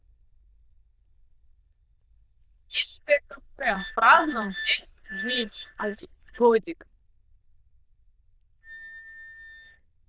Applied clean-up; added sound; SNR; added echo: neural diffusion model UNIVERSE++.